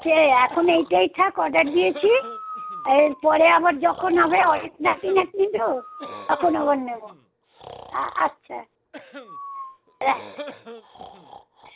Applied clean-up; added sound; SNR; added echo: none; Breathing + Cough; 17 dB; none.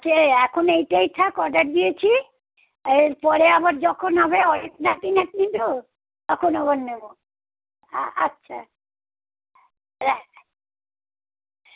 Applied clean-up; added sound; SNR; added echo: none; none; none; none.